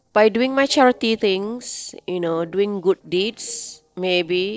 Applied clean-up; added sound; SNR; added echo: neural separator model SepFormer DNS4.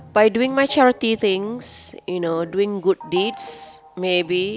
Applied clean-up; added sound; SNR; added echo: none; Organ; 19 dB; none.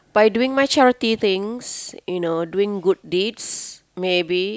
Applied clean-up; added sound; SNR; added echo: none; none; none; none.